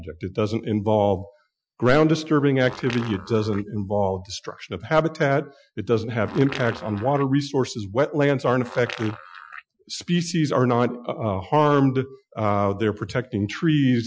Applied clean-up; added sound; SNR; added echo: classical method Wiener filter.